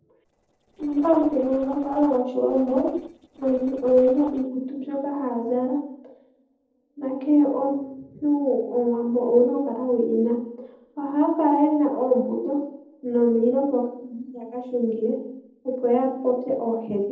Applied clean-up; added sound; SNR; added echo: neural separator model SepFormer DNS4.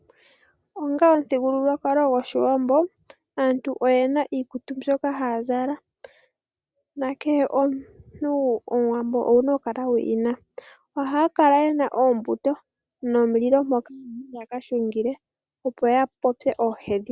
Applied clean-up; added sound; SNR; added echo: none; none; none; none.